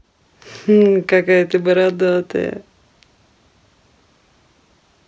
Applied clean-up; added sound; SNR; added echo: none; none; none; none.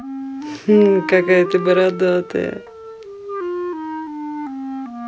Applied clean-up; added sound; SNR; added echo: none; Wind instrument, woodwind instrument; 8 dB; none.